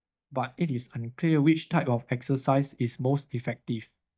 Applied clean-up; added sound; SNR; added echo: neural mask model DeepFilterNet 3.